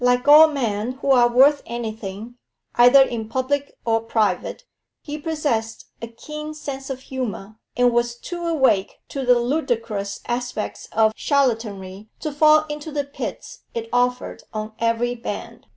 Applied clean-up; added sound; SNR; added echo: none; none; none; none.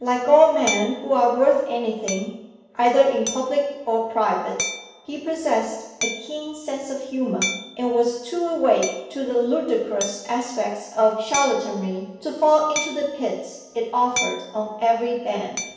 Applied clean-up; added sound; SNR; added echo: none; Hammer; 12 dB; reverberation time 0.9 s.